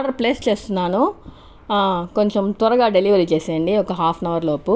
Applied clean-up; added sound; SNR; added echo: none; none; none; none.